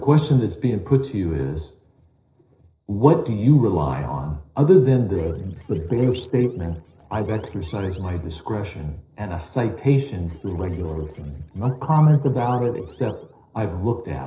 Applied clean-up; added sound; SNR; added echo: neural separator model SepFormer DNS4.